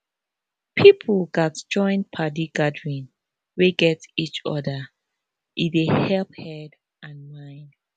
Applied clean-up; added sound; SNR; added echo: none; none; none; none.